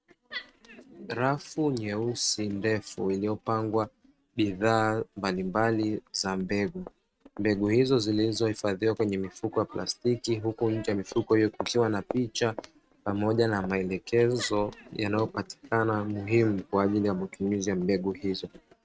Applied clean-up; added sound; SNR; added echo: neural mask model RNNoise.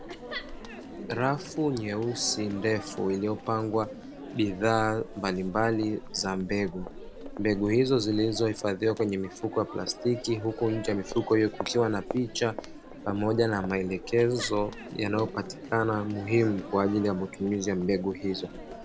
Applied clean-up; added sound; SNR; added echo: none; Crowd; 12 dB; none.